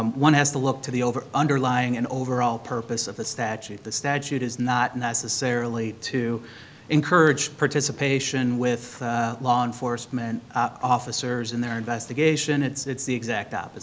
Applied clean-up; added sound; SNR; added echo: none; none; none; none.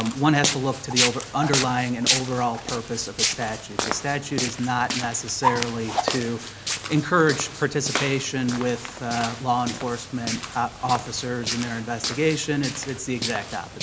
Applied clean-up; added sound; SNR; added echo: none; Walk, footsteps; 4 dB; none.